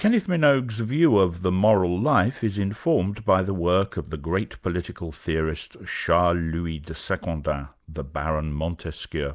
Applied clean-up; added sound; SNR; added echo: none; none; none; none.